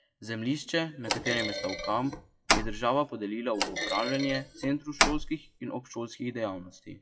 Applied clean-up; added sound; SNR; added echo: classical method WPE with log-MMSE.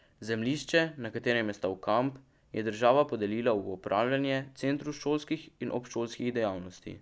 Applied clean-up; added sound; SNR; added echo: none; none; none; none.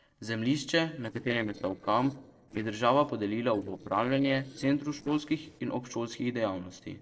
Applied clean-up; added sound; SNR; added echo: neural separator model SepFormer DNS4.